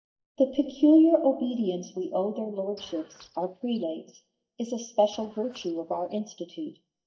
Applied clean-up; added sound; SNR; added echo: neural mask model DeepFilterNet 3.